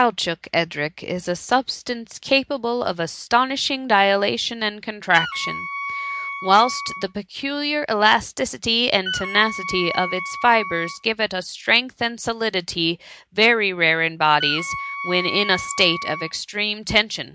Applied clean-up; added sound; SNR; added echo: none; Wind instrument, woodwind instrument; 8 dB; none.